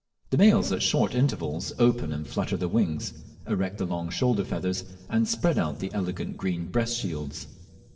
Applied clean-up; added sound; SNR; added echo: neural separator model SepFormer DNS4.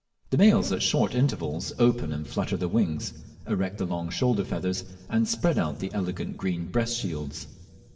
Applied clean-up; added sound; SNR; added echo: none; Zipper (clothing); 16 dB; reverberation time 2.3 s.